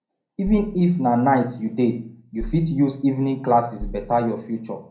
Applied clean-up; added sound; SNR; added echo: none; Bass drum; 14 dB; reverberation time 0.5 s.